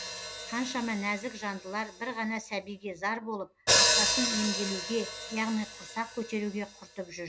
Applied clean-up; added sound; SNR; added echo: none; Hi-hat; -2 dB; none.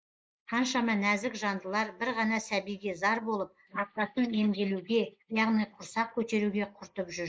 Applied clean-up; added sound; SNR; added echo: neural mask model Resemble Enhance denoiser.